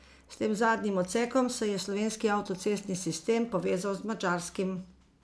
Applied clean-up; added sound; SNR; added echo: none; none; none; none.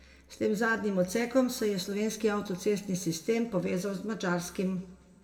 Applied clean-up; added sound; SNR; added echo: none; none; none; reverberation time 1.0 s.